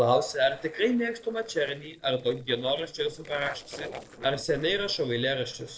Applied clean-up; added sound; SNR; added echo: neural separator model SepFormer DNS4.